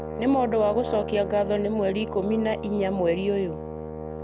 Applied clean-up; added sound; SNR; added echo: none; Brass instrument; 8 dB; none.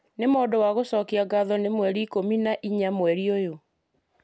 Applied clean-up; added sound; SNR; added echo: none; none; none; none.